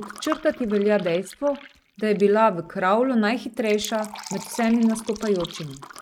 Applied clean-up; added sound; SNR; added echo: neural mask model RNNoise.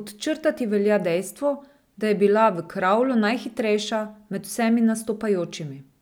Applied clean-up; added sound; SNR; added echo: none; none; none; none.